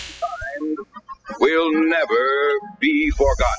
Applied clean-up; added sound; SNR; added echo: classical method spectral subtraction.